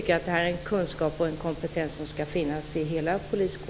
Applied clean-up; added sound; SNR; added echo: none; none; none; none.